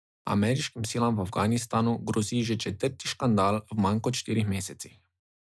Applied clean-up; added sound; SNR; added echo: none; none; none; none.